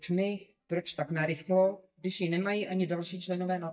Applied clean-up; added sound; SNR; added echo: neural mask model DeepFilterNet 3.